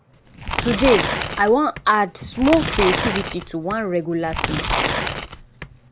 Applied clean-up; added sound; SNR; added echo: none; Tearing; 4 dB; none.